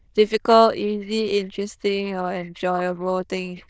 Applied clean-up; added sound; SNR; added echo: neural diffusion model UNIVERSE++.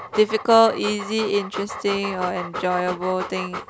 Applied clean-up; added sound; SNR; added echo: none; Dog; 10 dB; none.